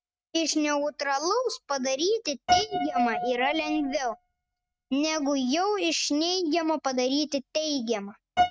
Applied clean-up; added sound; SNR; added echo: neural mask model RNNoise.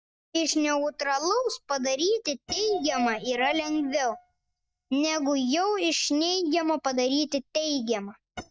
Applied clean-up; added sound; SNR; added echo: neural mask model DeepFilterNet 3.